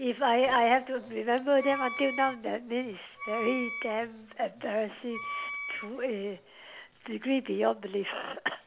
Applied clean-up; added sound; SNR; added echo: none; Wind instrument, woodwind instrument; 9 dB; none.